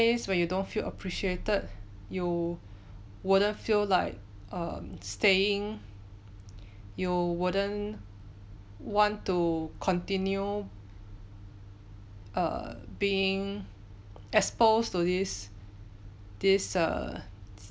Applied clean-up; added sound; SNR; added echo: none; none; none; none.